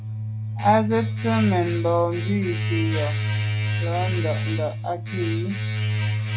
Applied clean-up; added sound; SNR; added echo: none; Domestic sounds, home sounds; -2 dB; none.